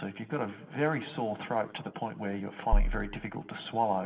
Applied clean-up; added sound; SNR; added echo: none; Bass drum; -5 dB; reverberation time 1.8 s.